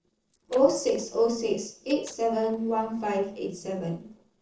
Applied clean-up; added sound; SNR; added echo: neural separator model SepFormer DNS4.